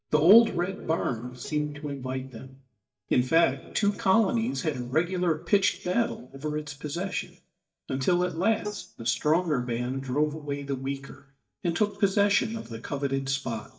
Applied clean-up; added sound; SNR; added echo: neural mask model DeepFilterNet 3.